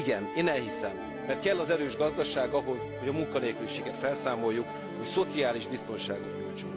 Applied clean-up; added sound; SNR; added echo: none; Musical instrument; 6 dB; none.